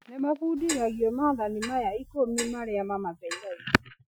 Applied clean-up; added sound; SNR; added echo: classical method Wiener filter.